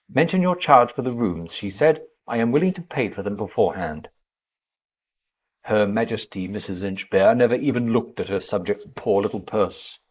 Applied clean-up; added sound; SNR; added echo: neural mask model Resemble Enhance denoiser.